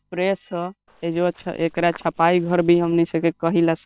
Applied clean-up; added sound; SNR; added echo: neural separator model SepFormer WHAM!.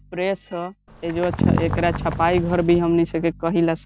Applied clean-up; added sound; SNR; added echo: none; Bass guitar + Bird; 6 dB; none.